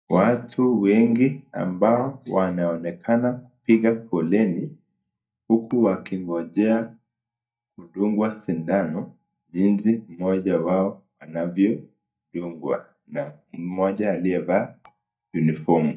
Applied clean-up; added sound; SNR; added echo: neural mask model DeepFilterNet 3.